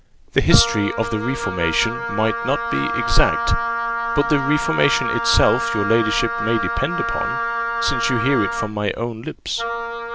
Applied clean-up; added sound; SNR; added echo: none; Wind instrument, woodwind instrument; 3 dB; none.